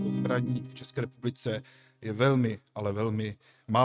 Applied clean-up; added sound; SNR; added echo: neural mask model RNNoise.